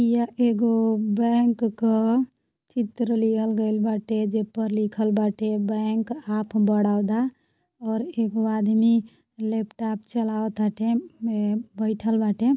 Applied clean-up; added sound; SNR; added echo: none; none; none; none.